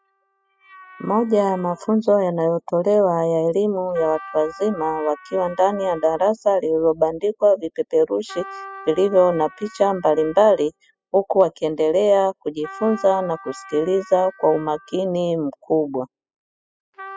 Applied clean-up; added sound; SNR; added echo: classical method spectral subtraction.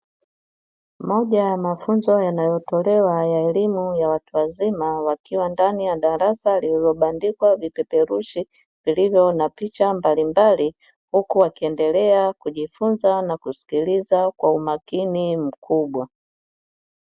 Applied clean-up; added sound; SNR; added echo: none; none; none; none.